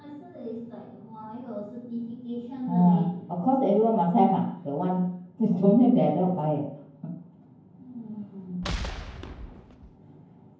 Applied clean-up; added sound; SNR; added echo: none; Boom; 9 dB; reverberation time 0.9 s.